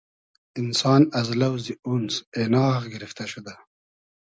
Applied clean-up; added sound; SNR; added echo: none; none; none; none.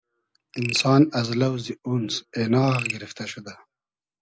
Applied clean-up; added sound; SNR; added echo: none; Frog; 14 dB; none.